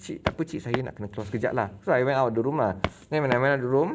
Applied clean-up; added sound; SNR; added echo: none; Walk, footsteps; 6 dB; none.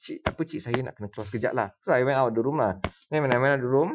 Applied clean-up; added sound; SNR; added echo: classical method Wiener filter.